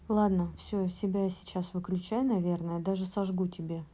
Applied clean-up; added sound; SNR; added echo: none; none; none; none.